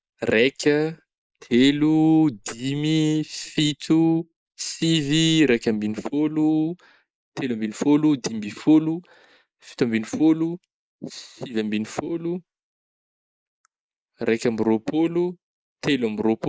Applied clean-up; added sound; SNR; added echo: neural mask model Resemble Enhance denoiser.